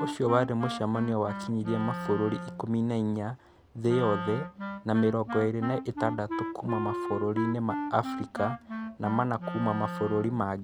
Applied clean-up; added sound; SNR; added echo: none; Wind instrument, woodwind instrument; 7 dB; none.